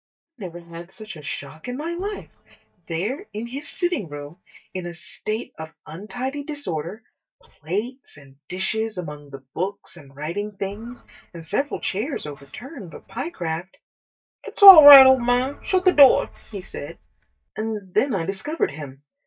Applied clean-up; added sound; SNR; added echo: neural mask model DeepFilterNet 3.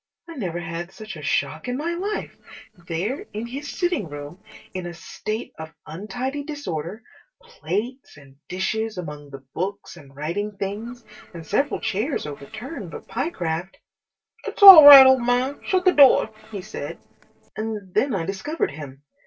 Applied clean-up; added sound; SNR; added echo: neural separator model SepFormer DNS4.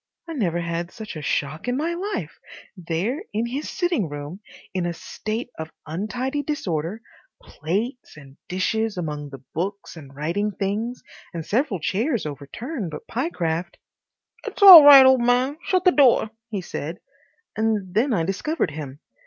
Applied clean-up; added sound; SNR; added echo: none; none; none; none.